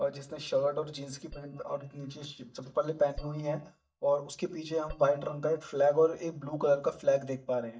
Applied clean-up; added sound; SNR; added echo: neural mask model DeepFilterNet 3.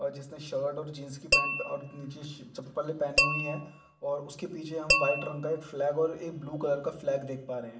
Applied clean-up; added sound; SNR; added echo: none; Tap / Glass; -2 dB; reverberation time 0.6 s.